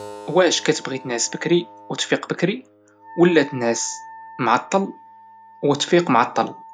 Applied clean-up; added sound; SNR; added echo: none; Keyboard (musical) + Wind instrument, woodwind instrument; 19 dB; none.